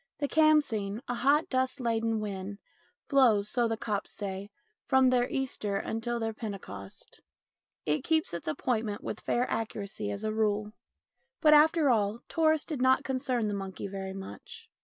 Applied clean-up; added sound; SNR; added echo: none; none; none; none.